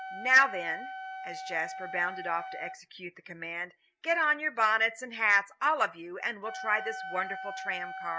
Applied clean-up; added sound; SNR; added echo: none; Wind instrument, woodwind instrument; 11 dB; none.